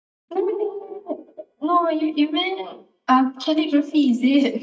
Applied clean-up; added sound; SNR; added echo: neural mask model DeepFilterNet 3.